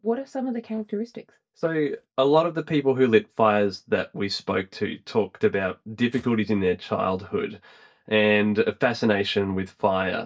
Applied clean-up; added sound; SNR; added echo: neural mask model DeepFilterNet 3.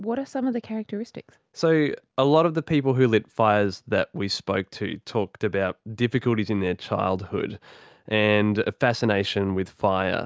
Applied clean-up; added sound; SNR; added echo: none; none; none; none.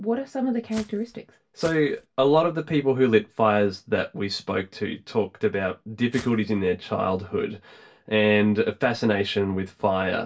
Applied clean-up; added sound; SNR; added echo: none; Walk, footsteps; 19 dB; reverberation time 0.2 s.